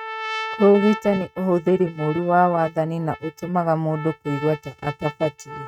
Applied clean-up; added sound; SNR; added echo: neural mask model RNNoise.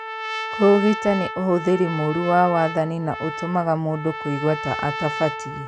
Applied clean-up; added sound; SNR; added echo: none; Trumpet; 9 dB; none.